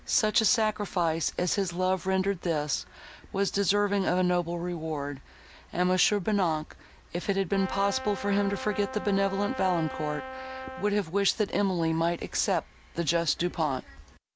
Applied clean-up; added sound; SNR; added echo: none; Brass instrument; 10 dB; none.